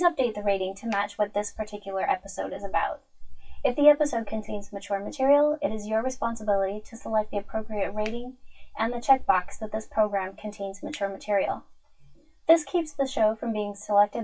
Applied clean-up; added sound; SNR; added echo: classical method WPE with log-MMSE.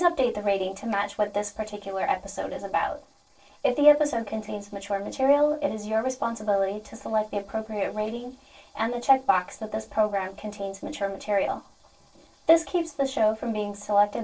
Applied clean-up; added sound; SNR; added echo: neural separator model SepFormer DNS4.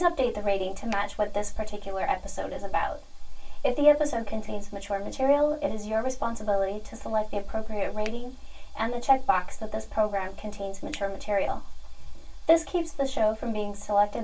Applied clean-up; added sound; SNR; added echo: none; Finger snapping; 19 dB; reverberation time 0.2 s.